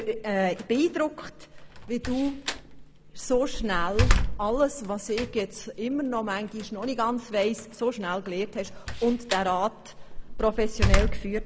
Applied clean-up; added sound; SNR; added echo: none; Slam; 1 dB; none.